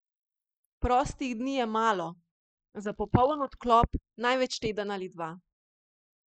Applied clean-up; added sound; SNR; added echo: neural mask model Resemble Enhance denoiser.